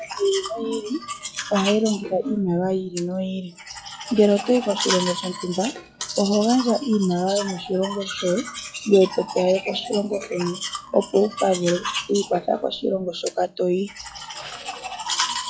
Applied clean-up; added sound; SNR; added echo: classical method log-MMSE.